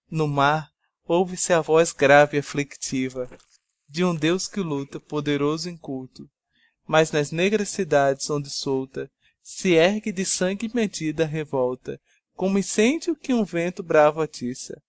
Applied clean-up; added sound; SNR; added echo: neural mask model Resemble Enhance denoiser.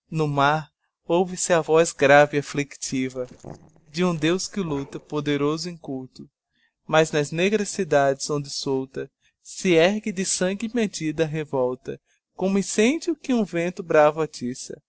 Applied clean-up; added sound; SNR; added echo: neural separator model SepFormer DNS4.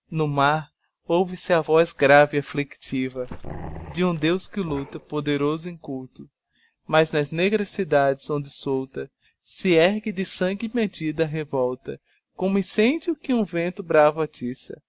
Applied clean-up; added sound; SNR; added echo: none; Growling; 14 dB; none.